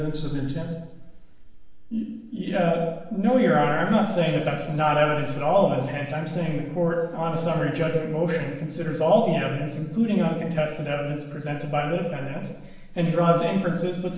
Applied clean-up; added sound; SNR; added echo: none; none; none; reverberation time 0.9 s.